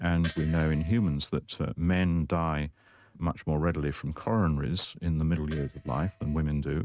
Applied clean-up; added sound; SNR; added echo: neural mask model RNNoise.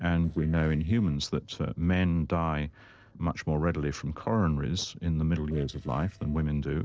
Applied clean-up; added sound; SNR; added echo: neural separator model SepFormer DNS4.